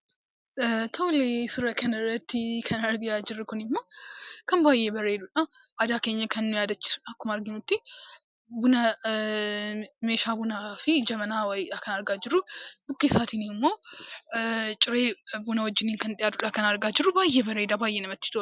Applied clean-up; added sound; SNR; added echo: none; none; none; none.